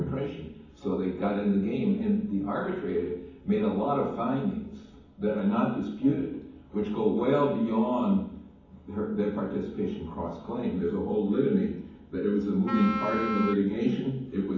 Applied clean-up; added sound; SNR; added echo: none; Wind instrument, woodwind instrument; 6 dB; reverberation time 1.2 s.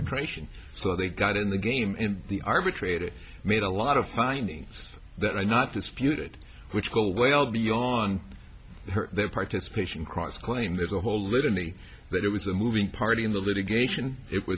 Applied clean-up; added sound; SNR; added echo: none; none; none; none.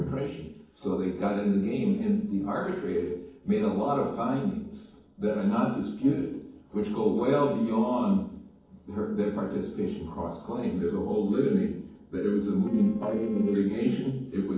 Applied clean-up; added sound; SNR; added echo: neural separator model SepFormer DNS4.